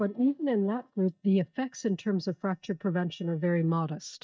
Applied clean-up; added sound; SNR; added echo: neural mask model DeepFilterNet 3.